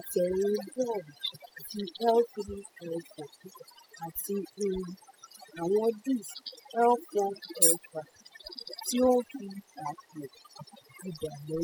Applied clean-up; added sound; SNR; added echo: classical method spectral subtraction.